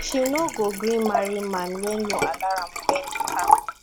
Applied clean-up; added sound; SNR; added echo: none; Liquid; 1 dB; none.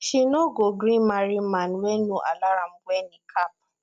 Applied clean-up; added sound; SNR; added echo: none; none; none; none.